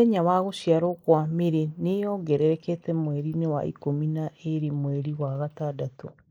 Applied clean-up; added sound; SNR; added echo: neural mask model Resemble Enhance denoiser.